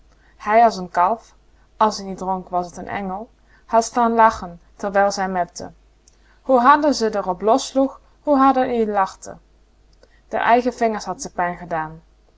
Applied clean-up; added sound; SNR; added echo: none; none; none; none.